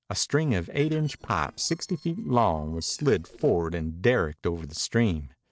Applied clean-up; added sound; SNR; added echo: neural separator model SepFormer DNS4.